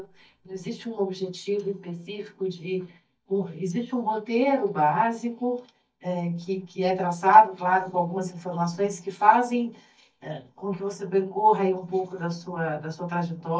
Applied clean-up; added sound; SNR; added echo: neural mask model DeepFilterNet 3.